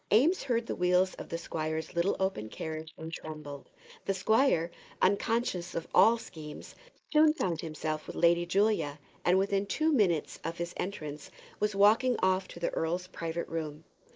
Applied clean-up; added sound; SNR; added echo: neural mask model Resemble Enhance denoiser.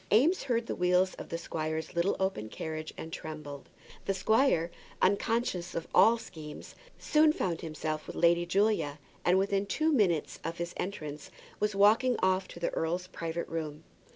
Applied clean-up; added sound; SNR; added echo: none; none; none; none.